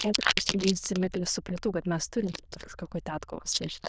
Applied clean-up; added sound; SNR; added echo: neural diffusion model UNIVERSE++.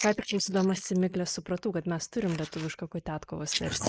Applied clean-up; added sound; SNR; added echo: neural mask model Resemble Enhance denoiser.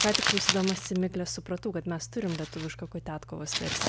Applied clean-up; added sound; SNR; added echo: none; Crumpling, crinkling; 1 dB; none.